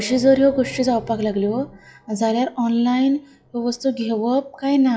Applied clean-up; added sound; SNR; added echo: classical method log-MMSE.